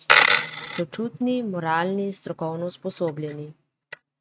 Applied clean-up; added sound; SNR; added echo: neural mask model RNNoise.